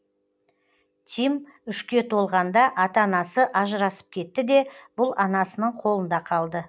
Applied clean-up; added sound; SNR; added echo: none; none; none; none.